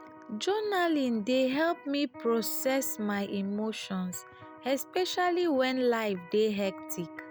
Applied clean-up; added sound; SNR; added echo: none; Electric guitar; 19 dB; none.